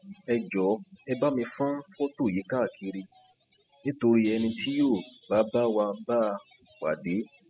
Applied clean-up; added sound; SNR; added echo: classical method spectral subtraction.